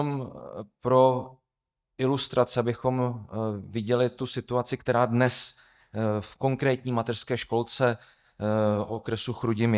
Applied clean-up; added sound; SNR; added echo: neural mask model DeepFilterNet 3.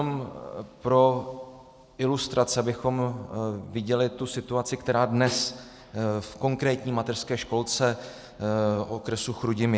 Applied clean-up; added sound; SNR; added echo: none; Snare drum; 15 dB; none.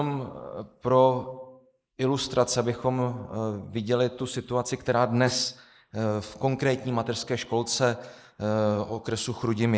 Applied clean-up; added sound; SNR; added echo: neural mask model Resemble Enhance denoiser.